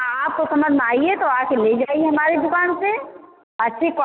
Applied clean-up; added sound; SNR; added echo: none; none; none; none.